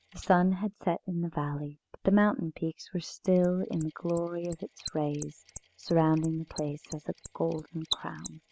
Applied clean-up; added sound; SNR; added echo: neural mask model Resemble Enhance denoiser.